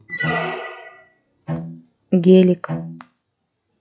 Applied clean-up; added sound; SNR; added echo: classical method log-MMSE.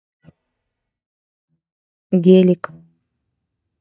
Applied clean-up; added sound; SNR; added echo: neural mask model DeepFilterNet 3.